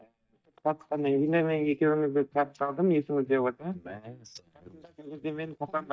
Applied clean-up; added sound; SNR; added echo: neural mask model DeepFilterNet 3.